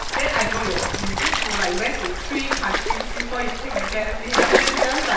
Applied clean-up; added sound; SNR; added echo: none; Stream; -4 dB; reverberation time 0.9 s.